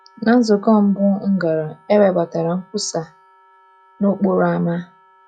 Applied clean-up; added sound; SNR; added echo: classical method log-MMSE.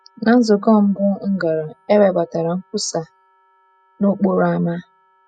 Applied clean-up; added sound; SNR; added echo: classical method spectral subtraction.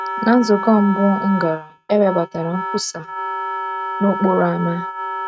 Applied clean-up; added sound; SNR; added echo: neural mask model RNNoise.